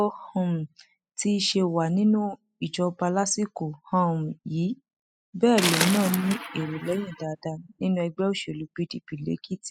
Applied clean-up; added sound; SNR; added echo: classical method spectral subtraction.